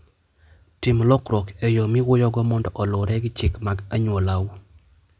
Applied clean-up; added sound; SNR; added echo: none; none; none; none.